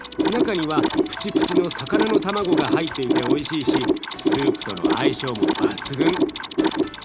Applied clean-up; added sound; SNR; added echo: none; Mechanisms; -4 dB; none.